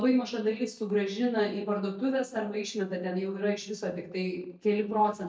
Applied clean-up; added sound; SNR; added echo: neural mask model DeepFilterNet 3.